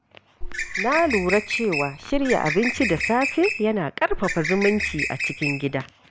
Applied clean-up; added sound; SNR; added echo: none; Bird; 4 dB; none.